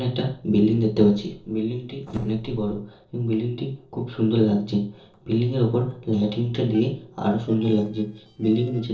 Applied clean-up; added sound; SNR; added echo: neural separator model SepFormer DNS4.